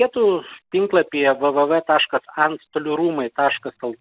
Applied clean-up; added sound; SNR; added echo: none; none; none; none.